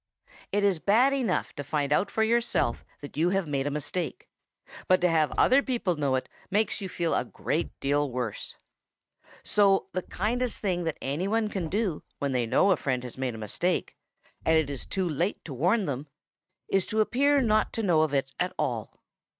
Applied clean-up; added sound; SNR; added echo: neural mask model RNNoise.